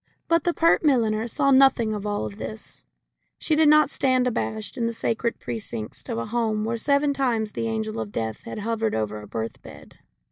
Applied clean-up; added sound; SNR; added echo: neural mask model DeepFilterNet 3.